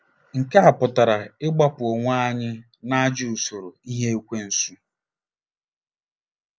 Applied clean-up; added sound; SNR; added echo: none; none; none; none.